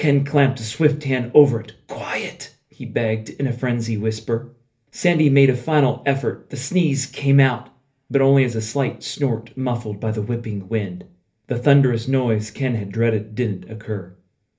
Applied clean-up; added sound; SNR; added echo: none; none; none; reverberation time 0.3 s.